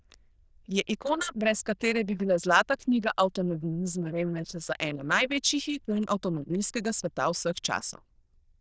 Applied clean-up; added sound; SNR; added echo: neural diffusion model UNIVERSE++.